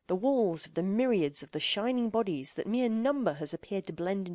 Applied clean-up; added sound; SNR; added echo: none; none; none; none.